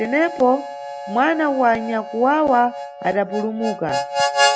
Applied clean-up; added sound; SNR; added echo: none; Harmonica; 5 dB; none.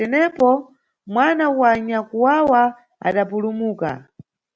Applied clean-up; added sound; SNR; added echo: none; none; none; none.